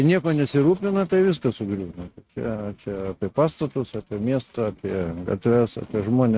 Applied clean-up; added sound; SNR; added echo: neural mask model RNNoise.